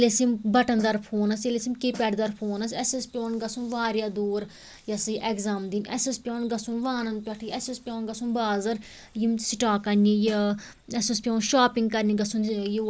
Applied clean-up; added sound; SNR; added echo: neural mask model Resemble Enhance denoiser.